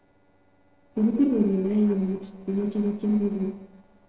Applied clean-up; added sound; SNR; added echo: neural separator model SepFormer DNS4.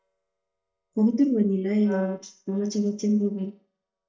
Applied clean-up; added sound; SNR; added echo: neural mask model DeepFilterNet 3.